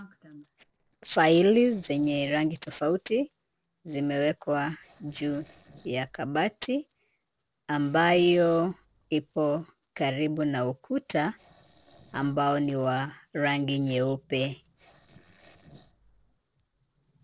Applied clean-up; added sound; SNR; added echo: neural separator model SepFormer DNS4.